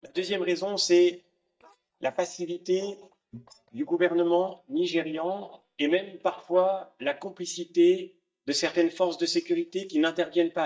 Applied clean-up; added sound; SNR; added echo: neural mask model DeepFilterNet 3.